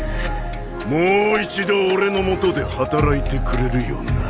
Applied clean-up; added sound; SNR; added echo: none; none; none; none.